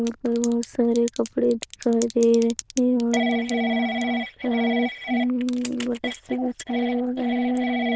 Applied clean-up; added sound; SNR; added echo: neural diffusion model UNIVERSE++.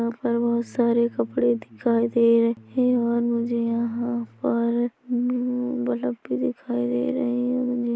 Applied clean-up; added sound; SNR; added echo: none; none; none; none.